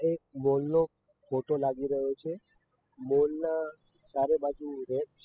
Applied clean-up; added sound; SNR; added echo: classical method spectral subtraction.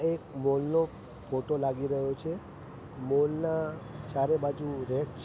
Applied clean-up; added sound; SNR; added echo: none; none; none; none.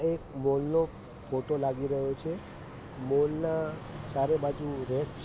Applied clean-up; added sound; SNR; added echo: none; Fixed-wing aircraft, airplane; 18 dB; none.